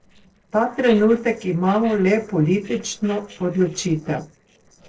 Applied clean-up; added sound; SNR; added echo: neural separator model SepFormer DNS4.